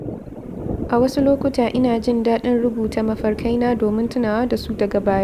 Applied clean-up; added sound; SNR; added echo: none; Thunder; 10 dB; none.